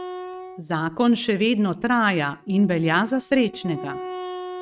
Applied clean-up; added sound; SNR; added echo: neural mask model RNNoise.